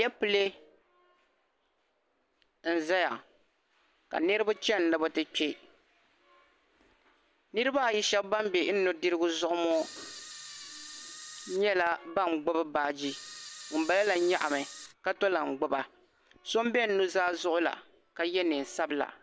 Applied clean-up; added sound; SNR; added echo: none; Camera; 14 dB; none.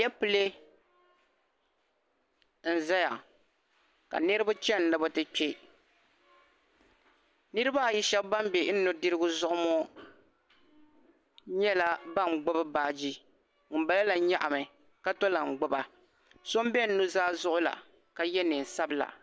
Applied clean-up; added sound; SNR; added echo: none; none; none; none.